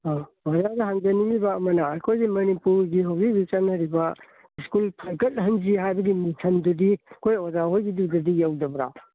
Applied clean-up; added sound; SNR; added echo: none; none; none; none.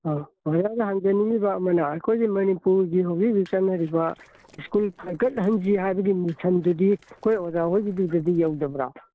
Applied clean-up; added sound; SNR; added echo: neural separator model SepFormer DNS4.